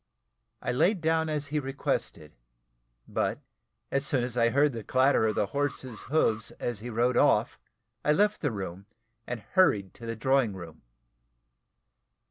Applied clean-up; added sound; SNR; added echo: none; Alarm; 17 dB; none.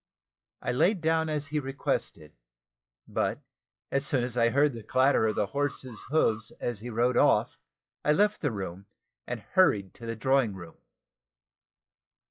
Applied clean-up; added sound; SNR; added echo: classical method log-MMSE.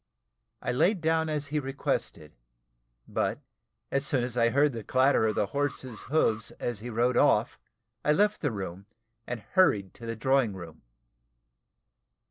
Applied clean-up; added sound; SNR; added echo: neural separator model SepFormer DNS4.